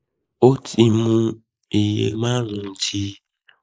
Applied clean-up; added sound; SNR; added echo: neural mask model Resemble Enhance denoiser.